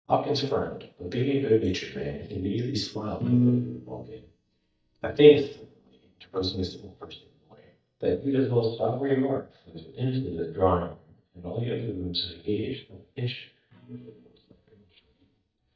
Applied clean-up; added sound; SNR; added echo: neural mask model DeepFilterNet 3.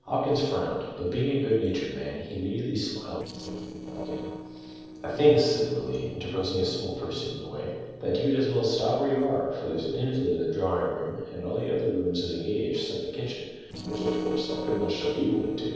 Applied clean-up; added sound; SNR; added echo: neural separator model SepFormer DNS4.